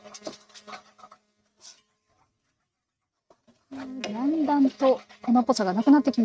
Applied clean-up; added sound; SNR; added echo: neural mask model RNNoise.